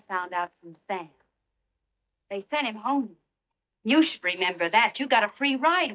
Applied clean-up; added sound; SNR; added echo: neural mask model DeepFilterNet 3.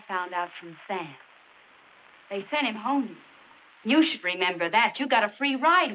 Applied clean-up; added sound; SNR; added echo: neural mask model Resemble Enhance denoiser.